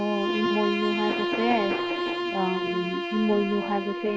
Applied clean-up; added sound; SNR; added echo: none; Bowed string instrument; 2 dB; none.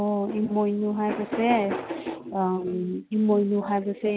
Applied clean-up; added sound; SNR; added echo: none; none; none; none.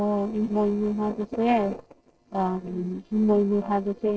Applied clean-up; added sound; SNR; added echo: neural separator model SepFormer DNS4.